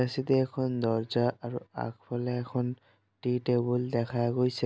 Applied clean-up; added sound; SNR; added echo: none; none; none; none.